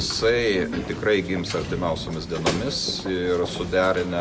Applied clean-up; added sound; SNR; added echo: none; none; none; none.